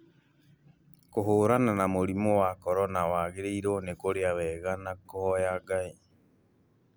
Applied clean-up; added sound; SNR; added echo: none; none; none; none.